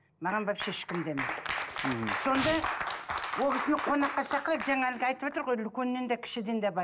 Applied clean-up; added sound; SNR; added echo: none; Tearing; 14 dB; none.